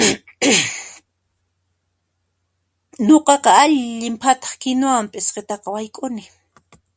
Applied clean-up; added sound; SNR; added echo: none; none; none; none.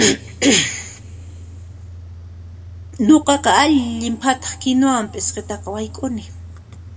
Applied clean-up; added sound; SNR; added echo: none; Idling / Engine starting / Accelerating, revving, vroom / Car; 16 dB; reverberation time 0.2 s.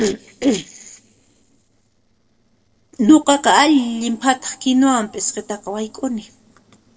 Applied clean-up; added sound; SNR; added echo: neural separator model SepFormer DNS4.